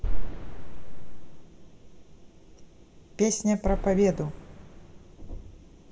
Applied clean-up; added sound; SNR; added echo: none; Boom; 9 dB; reverberation time 0.4 s.